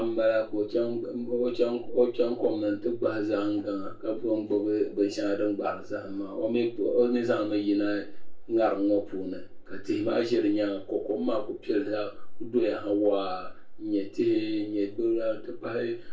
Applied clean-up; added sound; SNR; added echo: none; none; none; reverberation time 0.2 s.